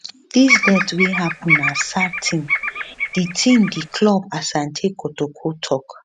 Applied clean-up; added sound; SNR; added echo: none; Bird vocalization, bird call, bird song; 2 dB; none.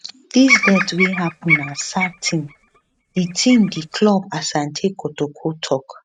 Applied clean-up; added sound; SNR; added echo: neural mask model RNNoise.